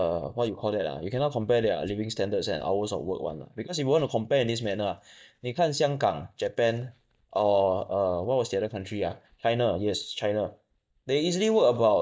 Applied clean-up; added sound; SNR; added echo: neural mask model DeepFilterNet 3.